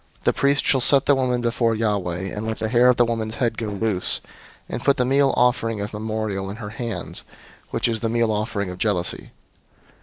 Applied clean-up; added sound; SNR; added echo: neural separator model SepFormer DNS4.